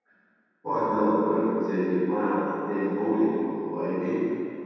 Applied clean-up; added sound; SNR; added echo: none; none; none; reverberation time 2.2 s.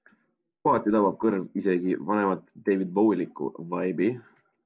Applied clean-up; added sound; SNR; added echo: none; none; none; none.